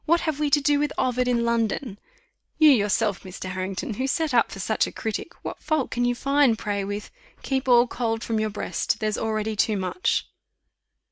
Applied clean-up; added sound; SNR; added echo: none; none; none; none.